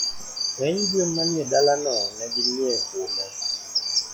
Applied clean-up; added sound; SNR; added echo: classical method log-MMSE.